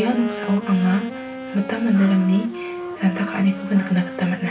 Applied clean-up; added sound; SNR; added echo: none; Wind instrument, woodwind instrument; 11 dB; reverberation time 0.2 s.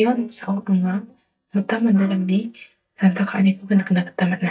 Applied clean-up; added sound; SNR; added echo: neural mask model DeepFilterNet 3.